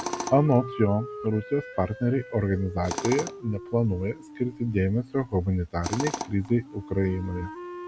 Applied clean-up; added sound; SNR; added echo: none; Wind instrument, woodwind instrument + Tools; 11 dB; none.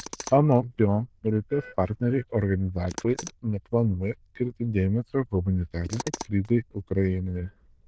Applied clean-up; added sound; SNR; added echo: neural diffusion model UNIVERSE++.